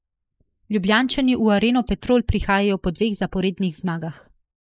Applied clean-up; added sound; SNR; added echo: neural mask model Resemble Enhance denoiser.